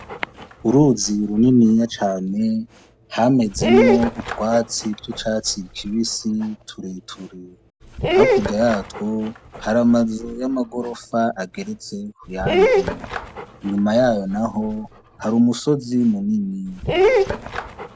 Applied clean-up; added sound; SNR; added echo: none; Dog; 4 dB; none.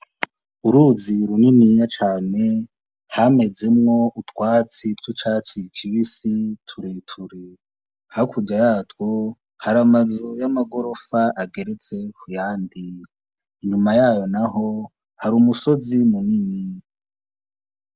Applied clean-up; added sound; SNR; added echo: none; none; none; none.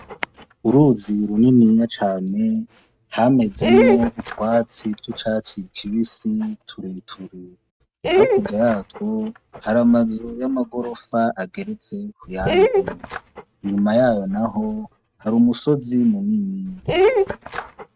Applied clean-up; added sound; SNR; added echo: neural mask model RNNoise.